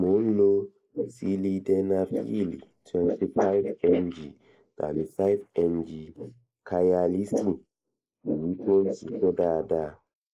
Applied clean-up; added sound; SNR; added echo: neural mask model Resemble Enhance denoiser.